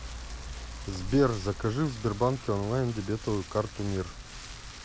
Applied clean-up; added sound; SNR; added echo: none; Rain; 13 dB; none.